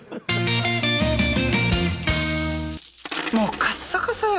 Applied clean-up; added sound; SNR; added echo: none; Coin (dropping); 11 dB; none.